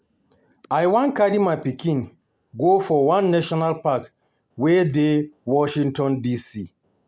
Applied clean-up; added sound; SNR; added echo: none; none; none; none.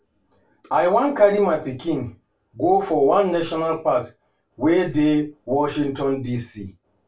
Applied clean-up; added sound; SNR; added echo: none; none; none; reverberation time 0.2 s.